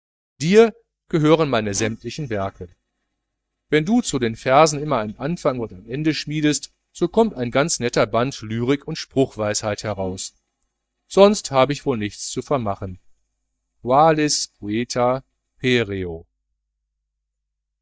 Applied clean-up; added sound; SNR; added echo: neural mask model DeepFilterNet 3.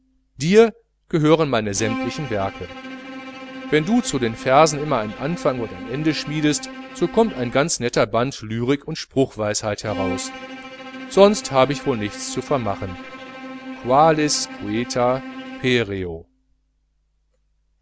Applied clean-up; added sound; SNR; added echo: none; Bowed string instrument; 14 dB; none.